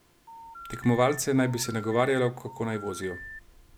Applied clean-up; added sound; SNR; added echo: none; Telephone; 15 dB; none.